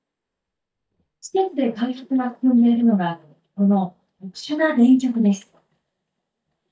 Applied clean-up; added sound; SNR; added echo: neural mask model DeepFilterNet 3.